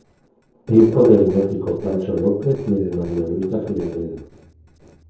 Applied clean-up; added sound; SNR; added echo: neural separator model SepFormer DNS4.